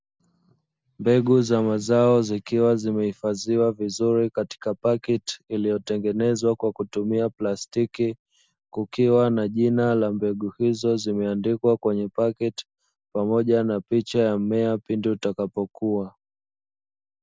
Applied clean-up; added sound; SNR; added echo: none; none; none; none.